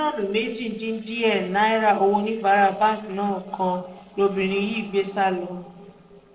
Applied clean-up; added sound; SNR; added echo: neural separator model SepFormer DNS4.